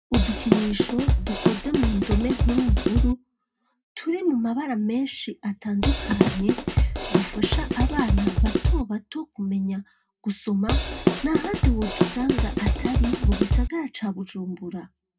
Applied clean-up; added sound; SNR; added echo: none; Drum kit; -5 dB; reverberation time 0.2 s.